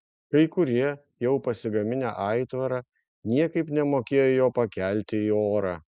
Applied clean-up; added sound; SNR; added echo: none; none; none; none.